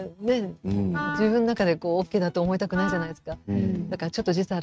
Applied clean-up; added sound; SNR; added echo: neural mask model RNNoise.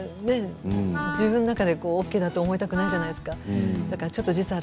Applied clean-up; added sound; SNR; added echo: none; Wind instrument, woodwind instrument; 9 dB; none.